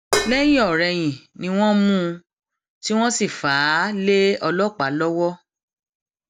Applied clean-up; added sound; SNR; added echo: none; Dishes, pots, and pans; 3 dB; none.